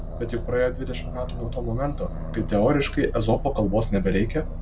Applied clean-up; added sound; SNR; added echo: none; Aircraft; 5 dB; none.